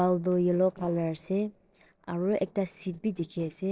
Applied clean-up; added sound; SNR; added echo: neural separator model SepFormer DNS4.